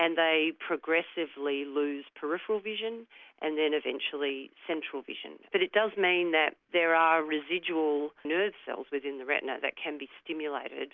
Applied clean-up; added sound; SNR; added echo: none; none; none; none.